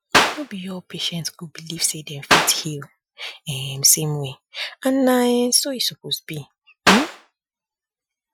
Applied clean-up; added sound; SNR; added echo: classical method Wiener filter.